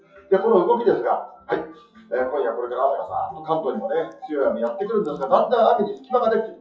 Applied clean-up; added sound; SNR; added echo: classical method WPE with log-MMSE.